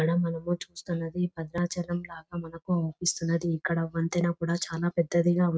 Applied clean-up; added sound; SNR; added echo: none; none; none; none.